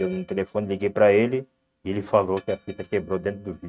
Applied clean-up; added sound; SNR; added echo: neural mask model RNNoise.